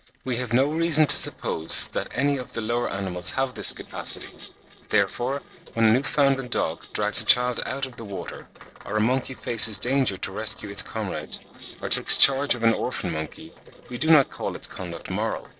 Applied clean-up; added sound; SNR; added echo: neural separator model SepFormer DNS4.